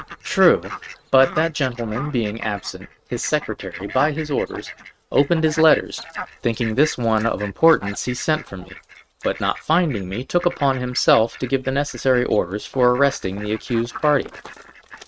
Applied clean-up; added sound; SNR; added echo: neural mask model RNNoise.